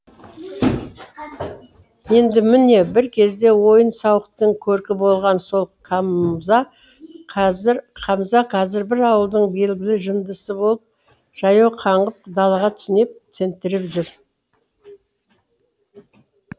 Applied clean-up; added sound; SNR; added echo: none; none; none; none.